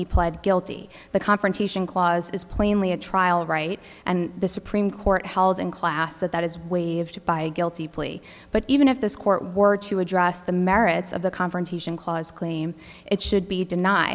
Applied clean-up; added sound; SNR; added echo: none; none; none; none.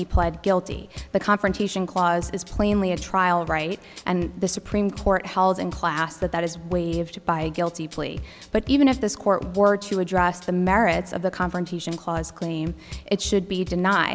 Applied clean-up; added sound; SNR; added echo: none; Bass drum / Drum kit; 16 dB; none.